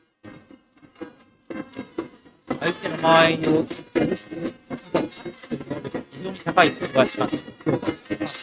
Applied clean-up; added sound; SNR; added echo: neural mask model RNNoise.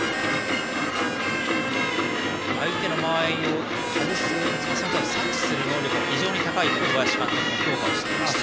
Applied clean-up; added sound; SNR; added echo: none; Harmonica; 9 dB; none.